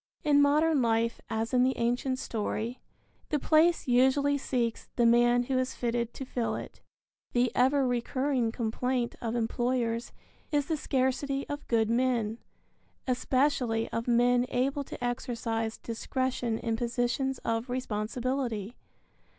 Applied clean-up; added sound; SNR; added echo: none; none; none; none.